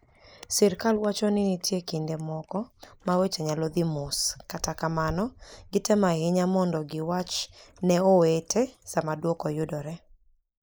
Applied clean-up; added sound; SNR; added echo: neural mask model Resemble Enhance denoiser.